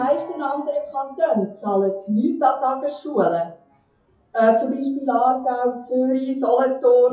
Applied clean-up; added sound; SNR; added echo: classical method WPE with log-MMSE.